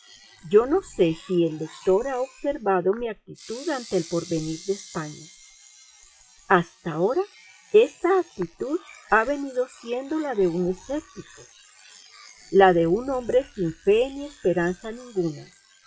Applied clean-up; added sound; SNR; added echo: classical method log-MMSE.